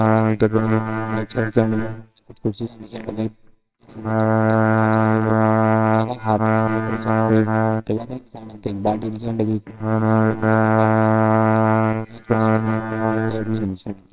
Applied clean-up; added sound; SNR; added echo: neural separator model SepFormer WHAMR!.